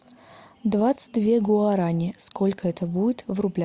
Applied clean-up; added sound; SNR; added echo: none; none; none; none.